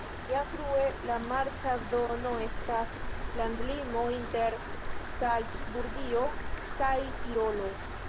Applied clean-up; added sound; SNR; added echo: none; Stream + Wind; 3 dB; none.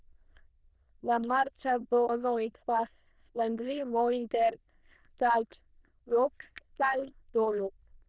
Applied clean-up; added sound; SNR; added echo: neural diffusion model UNIVERSE++.